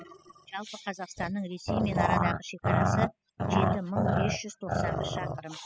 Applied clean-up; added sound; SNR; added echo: classical method spectral subtraction.